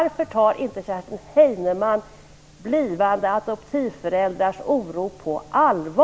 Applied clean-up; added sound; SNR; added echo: none; none; none; none.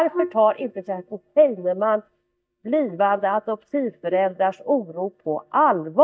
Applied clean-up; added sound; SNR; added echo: neural mask model DeepFilterNet 3.